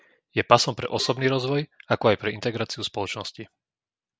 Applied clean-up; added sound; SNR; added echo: none; Cowbell; 19 dB; none.